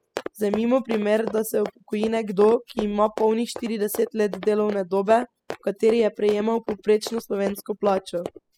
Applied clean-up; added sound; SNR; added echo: classical method spectral subtraction.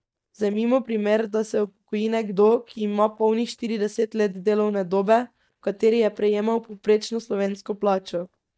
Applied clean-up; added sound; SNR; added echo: neural mask model DeepFilterNet 3.